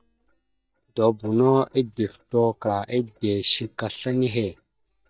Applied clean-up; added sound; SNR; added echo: neural mask model DeepFilterNet 3.